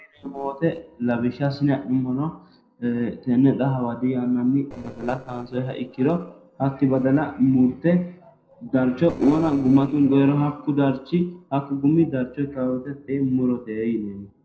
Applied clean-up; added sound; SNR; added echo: neural separator model SepFormer DNS4.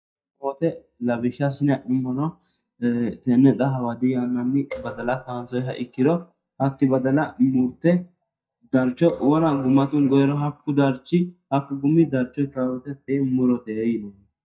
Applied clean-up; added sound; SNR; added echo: neural mask model DeepFilterNet 3.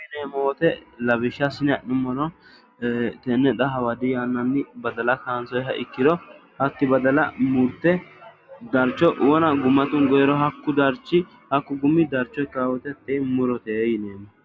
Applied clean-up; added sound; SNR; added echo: none; none; none; none.